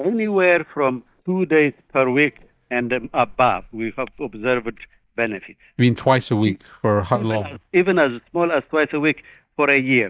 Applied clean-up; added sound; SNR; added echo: neural mask model DeepFilterNet 3.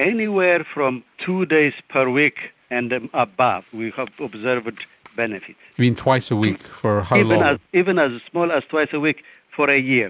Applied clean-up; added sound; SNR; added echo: none; none; none; none.